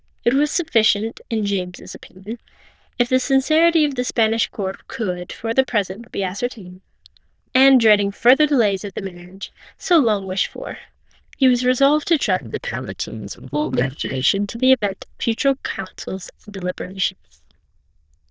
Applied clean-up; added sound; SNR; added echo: neural diffusion model UNIVERSE++.